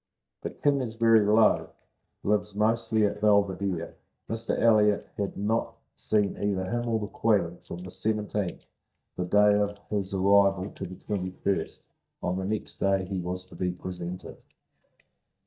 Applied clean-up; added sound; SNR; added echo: neural mask model DeepFilterNet 3.